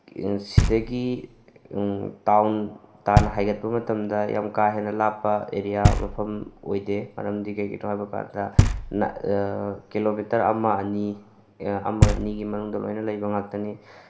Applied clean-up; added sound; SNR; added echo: none; Knock; 2 dB; reverberation time 1.6 s.